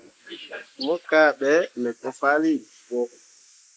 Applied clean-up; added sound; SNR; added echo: neural mask model Resemble Enhance denoiser.